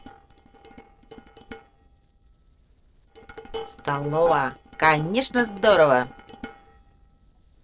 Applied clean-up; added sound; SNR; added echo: neural separator model SepFormer DNS4.